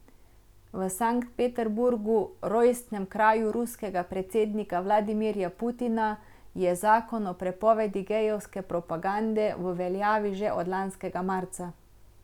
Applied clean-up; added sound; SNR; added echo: none; none; none; none.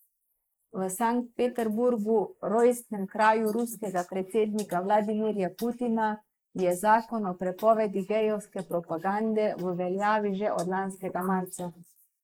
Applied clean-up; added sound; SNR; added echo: neural mask model Resemble Enhance denoiser.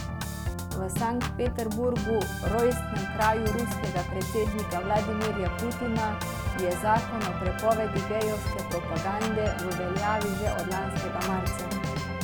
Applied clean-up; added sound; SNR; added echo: none; Organ; 1 dB; none.